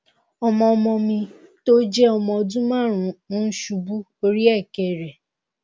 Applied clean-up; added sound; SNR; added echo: none; none; none; none.